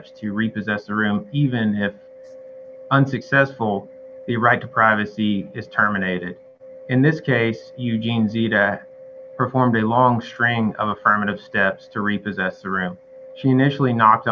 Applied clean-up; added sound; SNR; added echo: none; none; none; none.